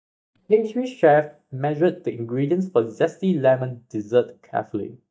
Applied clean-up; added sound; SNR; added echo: neural mask model DeepFilterNet 3.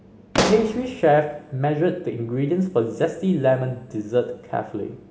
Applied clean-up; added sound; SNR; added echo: none; Explosion; 5 dB; reverberation time 1.3 s.